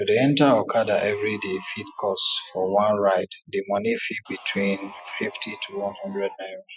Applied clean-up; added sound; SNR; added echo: classical method Wiener filter.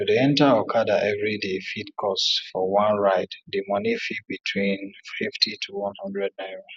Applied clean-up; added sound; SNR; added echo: none; none; none; none.